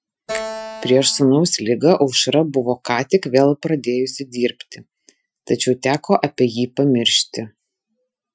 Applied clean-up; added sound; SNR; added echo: classical method Wiener filter.